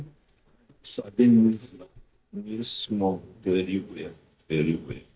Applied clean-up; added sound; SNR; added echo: neural mask model DeepFilterNet 3.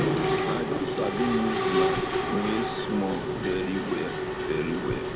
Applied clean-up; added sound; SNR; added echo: none; Mechanisms; -3 dB; none.